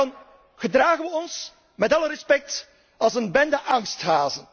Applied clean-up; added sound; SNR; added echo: none; none; none; none.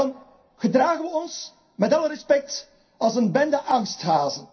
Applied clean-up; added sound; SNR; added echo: none; none; none; reverberation time 0.3 s.